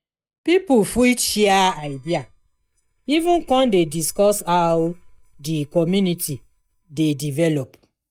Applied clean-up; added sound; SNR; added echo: neural mask model DeepFilterNet 3.